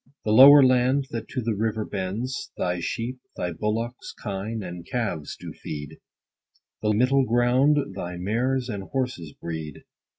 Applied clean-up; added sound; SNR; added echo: none; none; none; none.